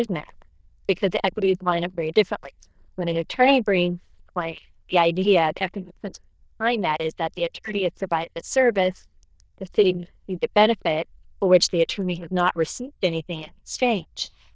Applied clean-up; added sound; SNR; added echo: neural diffusion model UNIVERSE++.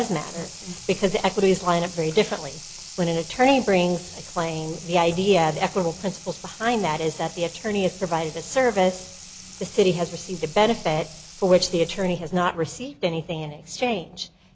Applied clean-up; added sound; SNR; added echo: none; Sink (filling or washing) / Water tap, faucet; 17 dB; none.